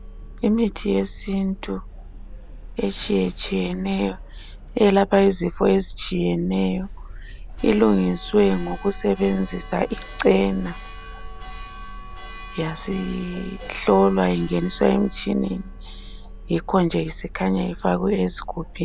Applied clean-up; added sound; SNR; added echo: none; Church bell; 13 dB; none.